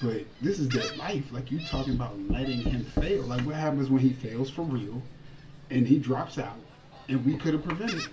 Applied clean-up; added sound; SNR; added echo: none; Gull, seagull; 17 dB; reverberation time 0.2 s.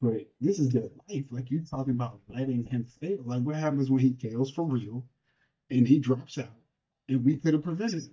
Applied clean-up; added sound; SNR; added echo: neural mask model DeepFilterNet 3.